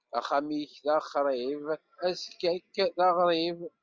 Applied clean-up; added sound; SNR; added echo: none; none; none; none.